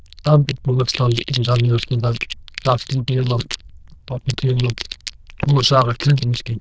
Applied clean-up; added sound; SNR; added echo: neural diffusion model UNIVERSE++.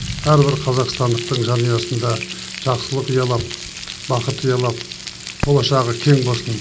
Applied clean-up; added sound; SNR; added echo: none; Frying (food); 12 dB; none.